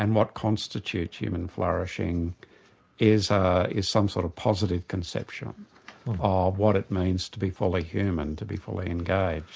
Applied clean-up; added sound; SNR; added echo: none; none; none; none.